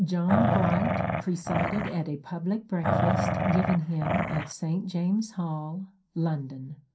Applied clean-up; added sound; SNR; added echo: none; Growling; -2 dB; reverberation time 0.3 s.